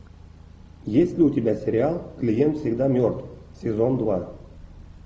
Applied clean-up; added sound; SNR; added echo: none; none; none; none.